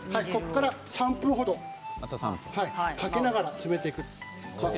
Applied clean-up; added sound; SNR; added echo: none; none; none; none.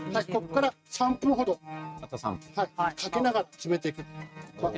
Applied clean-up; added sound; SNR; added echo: neural mask model RNNoise.